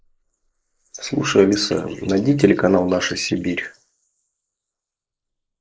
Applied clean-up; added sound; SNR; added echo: neural mask model Resemble Enhance denoiser.